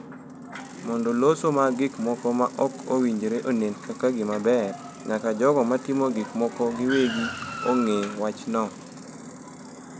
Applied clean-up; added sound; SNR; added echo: none; Car; 11 dB; none.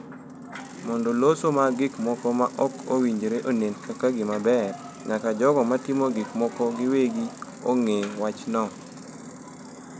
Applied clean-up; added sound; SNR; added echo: none; none; none; none.